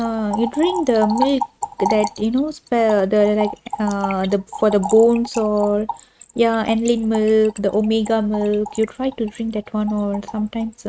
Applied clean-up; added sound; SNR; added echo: neural mask model RNNoise.